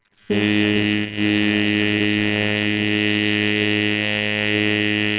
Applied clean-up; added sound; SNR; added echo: neural separator model SepFormer WHAMR!.